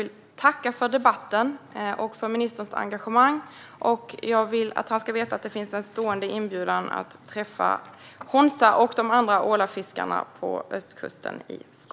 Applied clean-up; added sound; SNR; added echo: none; none; none; none.